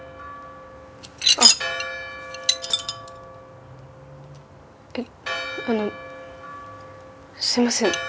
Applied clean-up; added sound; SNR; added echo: none; Church bell; 10 dB; none.